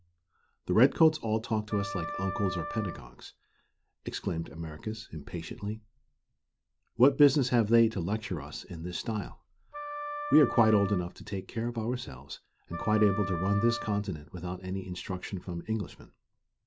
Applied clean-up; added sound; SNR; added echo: none; Wind instrument, woodwind instrument; 9 dB; none.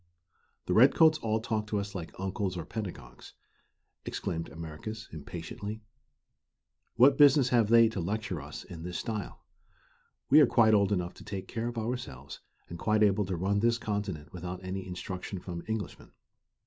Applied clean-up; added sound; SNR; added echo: none; none; none; none.